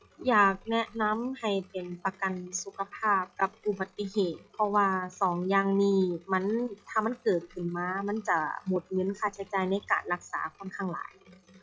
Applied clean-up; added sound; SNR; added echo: classical method log-MMSE.